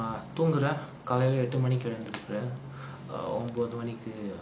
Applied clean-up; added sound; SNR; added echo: none; none; none; none.